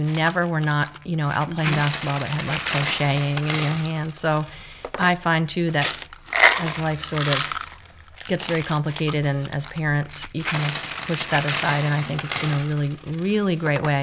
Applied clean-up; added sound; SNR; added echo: none; Coin (dropping); 6 dB; none.